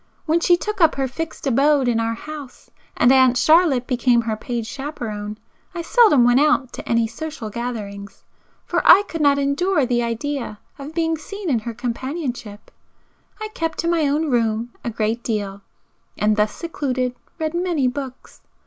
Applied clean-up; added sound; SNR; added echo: none; none; none; none.